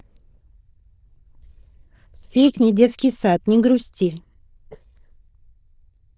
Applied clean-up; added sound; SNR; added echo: neural diffusion model UNIVERSE++.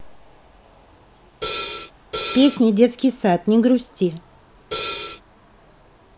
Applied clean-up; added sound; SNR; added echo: none; Hi-hat; 7 dB; none.